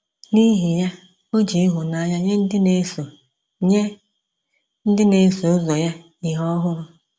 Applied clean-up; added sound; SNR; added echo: none; none; none; none.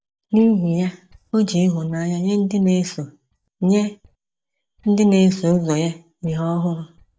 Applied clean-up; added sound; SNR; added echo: neural mask model DeepFilterNet 3.